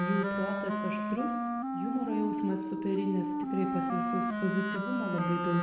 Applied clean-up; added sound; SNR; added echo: none; Wind instrument, woodwind instrument; -1 dB; reverberation time 1.0 s.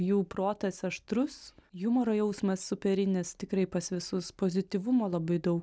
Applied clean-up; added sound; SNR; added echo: none; none; none; none.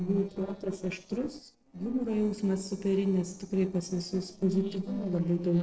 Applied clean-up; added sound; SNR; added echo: neural separator model SepFormer DNS4.